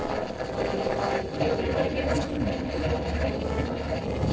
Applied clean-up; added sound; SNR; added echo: neural separator model SepFormer DNS4.